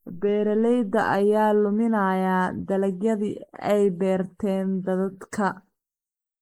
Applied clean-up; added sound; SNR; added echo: neural mask model Resemble Enhance denoiser.